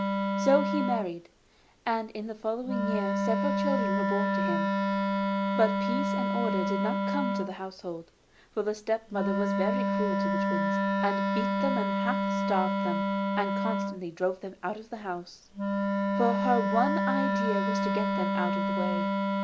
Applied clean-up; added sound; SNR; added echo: none; Wind instrument, woodwind instrument; -4 dB; none.